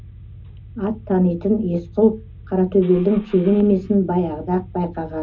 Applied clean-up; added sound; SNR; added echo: none; Engine starting / Car; 19 dB; reverberation time 0.4 s.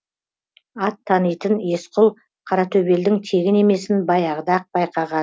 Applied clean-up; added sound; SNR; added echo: none; none; none; none.